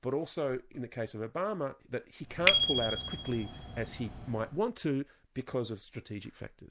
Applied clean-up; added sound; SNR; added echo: none; Bicycle bell; -3 dB; none.